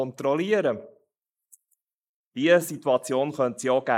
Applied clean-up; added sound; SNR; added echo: neural mask model Resemble Enhance denoiser.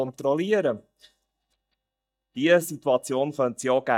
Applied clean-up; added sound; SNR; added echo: neural mask model DeepFilterNet 3.